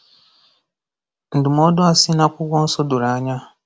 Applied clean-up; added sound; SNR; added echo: none; none; none; none.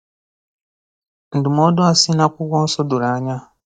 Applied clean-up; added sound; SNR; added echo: neural mask model DeepFilterNet 3.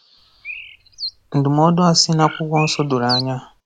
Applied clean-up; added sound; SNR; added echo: none; Bird; 12 dB; none.